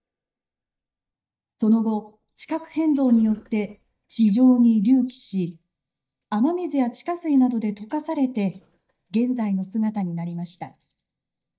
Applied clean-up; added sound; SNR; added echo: neural mask model DeepFilterNet 3.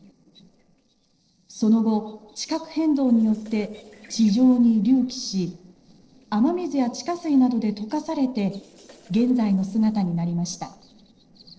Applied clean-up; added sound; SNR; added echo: neural separator model SepFormer DNS4.